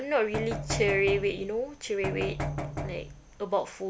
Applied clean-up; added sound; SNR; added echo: none; Knock; 6 dB; none.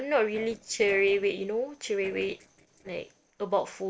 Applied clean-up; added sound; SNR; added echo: neural separator model SepFormer DNS4.